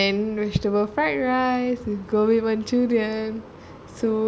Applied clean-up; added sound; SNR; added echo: none; none; none; none.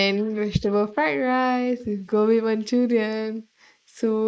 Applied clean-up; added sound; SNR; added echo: neural mask model Resemble Enhance denoiser.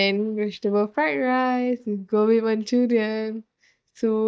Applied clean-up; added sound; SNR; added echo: neural mask model DeepFilterNet 3.